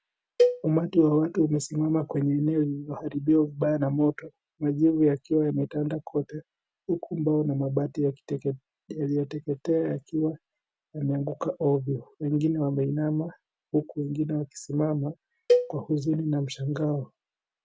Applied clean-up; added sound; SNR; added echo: none; Cowbell; 2 dB; none.